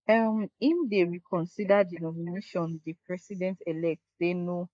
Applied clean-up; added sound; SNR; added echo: neural mask model Resemble Enhance denoiser.